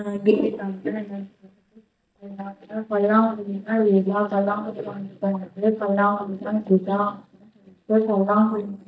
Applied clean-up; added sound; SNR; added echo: neural mask model DeepFilterNet 3.